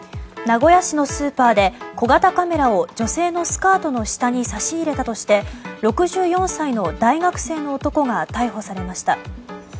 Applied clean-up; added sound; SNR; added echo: none; none; none; none.